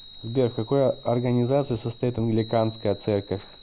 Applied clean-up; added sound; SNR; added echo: none; Chime; 19 dB; none.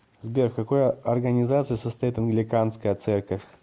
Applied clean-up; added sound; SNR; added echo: none; none; none; none.